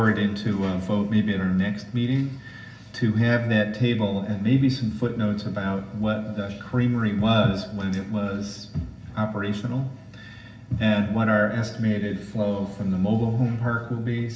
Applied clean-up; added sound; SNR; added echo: none; none; none; reverberation time 0.4 s.